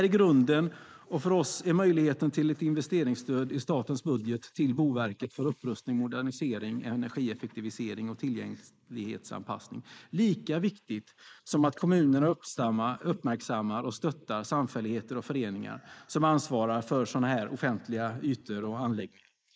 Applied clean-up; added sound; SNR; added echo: neural mask model Resemble Enhance denoiser.